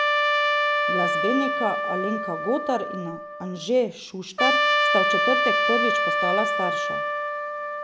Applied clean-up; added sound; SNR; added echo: none; Trumpet; -5 dB; none.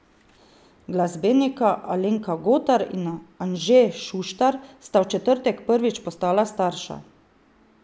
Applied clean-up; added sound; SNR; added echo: none; none; none; none.